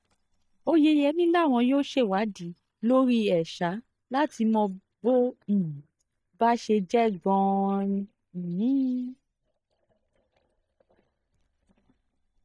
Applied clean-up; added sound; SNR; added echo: neural mask model DeepFilterNet 3.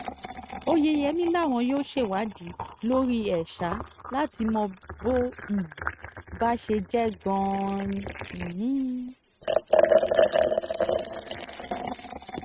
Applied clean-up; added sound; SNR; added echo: neural mask model RNNoise.